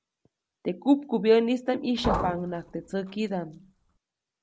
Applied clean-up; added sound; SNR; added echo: none; Liquid; 7 dB; none.